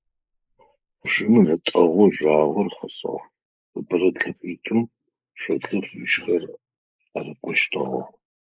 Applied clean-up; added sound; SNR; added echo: neural mask model Resemble Enhance denoiser.